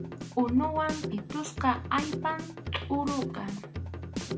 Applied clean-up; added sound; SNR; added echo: none; Drum kit; 5 dB; none.